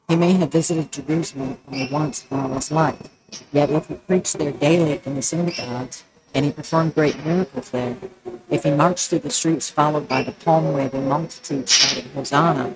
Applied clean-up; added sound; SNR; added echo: neural mask model RNNoise.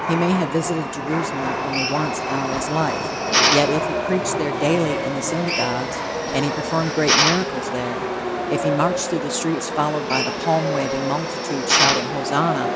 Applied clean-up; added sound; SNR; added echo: none; Drill + Chatter / Subway, metro, underground; -1 dB; none.